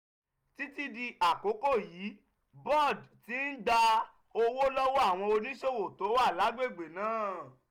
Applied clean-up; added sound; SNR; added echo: none; none; none; none.